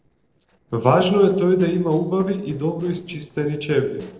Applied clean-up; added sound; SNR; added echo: neural separator model SepFormer DNS4.